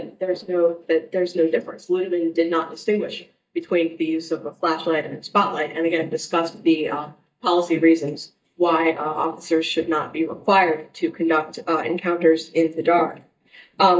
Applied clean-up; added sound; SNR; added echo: neural mask model DeepFilterNet 3.